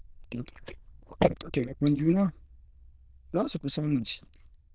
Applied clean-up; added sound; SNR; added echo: neural diffusion model UNIVERSE++.